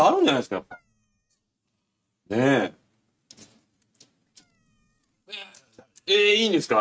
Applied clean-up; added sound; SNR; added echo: neural mask model RNNoise.